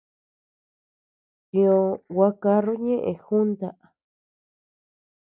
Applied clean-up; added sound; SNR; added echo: none; none; none; none.